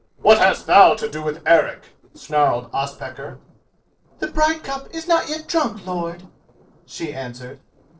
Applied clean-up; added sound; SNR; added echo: neural separator model SepFormer DNS4.